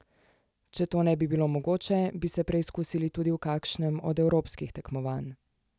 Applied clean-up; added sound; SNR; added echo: none; none; none; none.